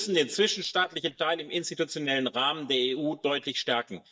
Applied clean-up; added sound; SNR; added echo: neural mask model DeepFilterNet 3.